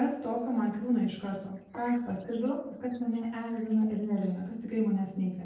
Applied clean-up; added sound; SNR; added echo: neural separator model SepFormer DNS4.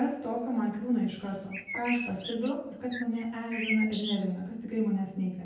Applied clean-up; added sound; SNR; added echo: none; Bird; 8 dB; reverberation time 0.8 s.